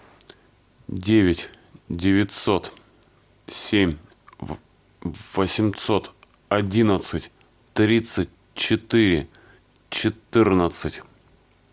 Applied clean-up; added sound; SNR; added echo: none; none; none; none.